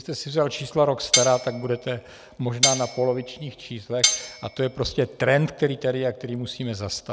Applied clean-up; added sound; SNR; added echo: none; Cutlery, silverware; 3 dB; none.